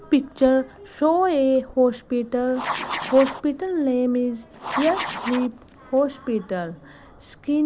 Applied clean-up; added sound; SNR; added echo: none; Writing; 8 dB; none.